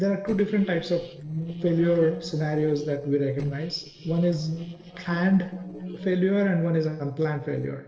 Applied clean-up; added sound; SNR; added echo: neural separator model SepFormer DNS4.